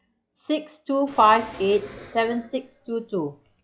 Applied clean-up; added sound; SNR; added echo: classical method log-MMSE.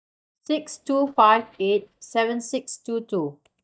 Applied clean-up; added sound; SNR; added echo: neural mask model DeepFilterNet 3.